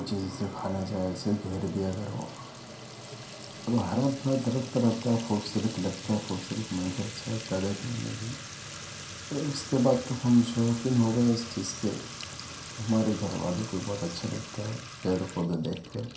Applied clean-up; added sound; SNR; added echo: none; Fill (with liquid) / Trickle, dribble / Sink (filling or washing); 12 dB; reverberation time 0.5 s.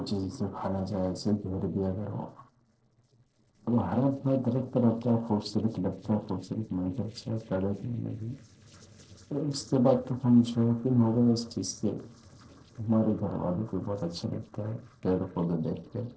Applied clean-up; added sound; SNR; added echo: neural separator model SepFormer DNS4.